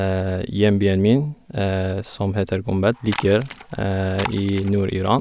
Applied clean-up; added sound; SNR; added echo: none; Splash, splatter; 1 dB; none.